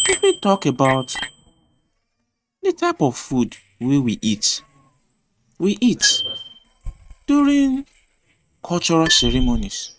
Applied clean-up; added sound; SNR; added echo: neural mask model RNNoise.